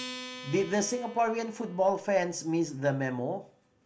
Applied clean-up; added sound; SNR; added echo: none; Acoustic guitar; 17 dB; none.